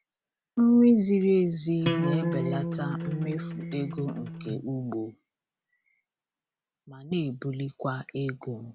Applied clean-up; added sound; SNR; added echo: none; Acoustic guitar; 3 dB; none.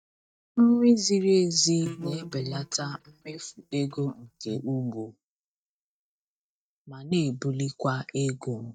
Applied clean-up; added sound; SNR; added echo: neural mask model DeepFilterNet 3.